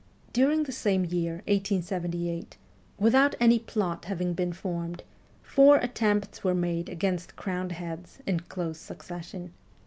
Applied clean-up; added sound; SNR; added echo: none; none; none; none.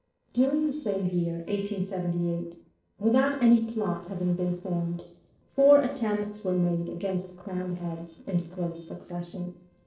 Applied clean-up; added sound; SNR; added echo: neural separator model SepFormer DNS4.